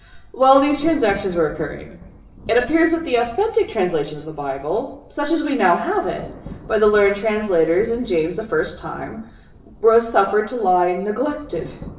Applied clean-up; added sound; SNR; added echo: none; Thunder; 20 dB; reverberation time 0.7 s.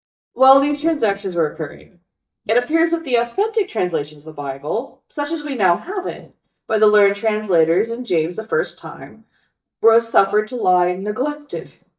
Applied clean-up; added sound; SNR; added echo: neural mask model DeepFilterNet 3.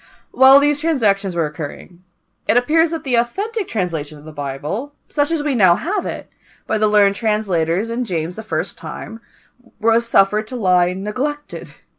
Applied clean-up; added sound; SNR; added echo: none; none; none; none.